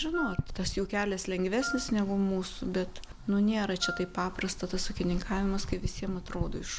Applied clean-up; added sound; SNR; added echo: none; Wind instrument, woodwind instrument; 9 dB; none.